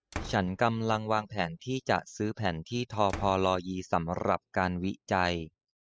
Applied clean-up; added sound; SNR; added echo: classical method spectral subtraction.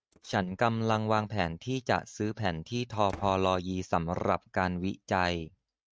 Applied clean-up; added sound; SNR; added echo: neural mask model RNNoise.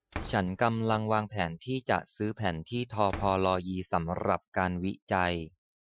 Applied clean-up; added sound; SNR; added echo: classical method Wiener filter.